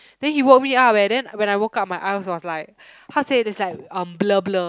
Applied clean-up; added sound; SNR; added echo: none; none; none; none.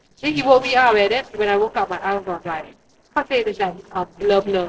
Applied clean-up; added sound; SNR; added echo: neural separator model SepFormer DNS4.